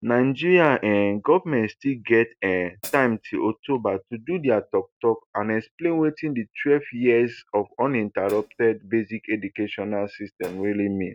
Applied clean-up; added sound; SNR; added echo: neural mask model RNNoise.